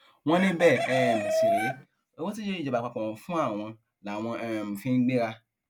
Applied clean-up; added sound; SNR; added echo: none; Chicken, rooster; 2 dB; none.